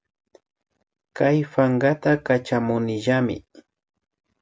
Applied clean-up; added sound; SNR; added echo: none; none; none; none.